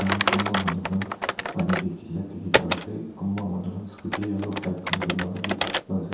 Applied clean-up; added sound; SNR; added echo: none; Typing; 0 dB; reverberation time 0.7 s.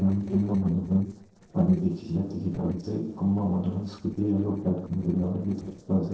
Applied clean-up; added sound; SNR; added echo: neural separator model SepFormer DNS4.